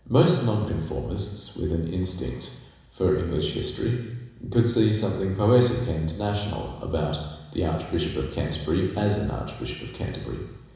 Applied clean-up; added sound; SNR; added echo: none; none; none; reverberation time 1.0 s.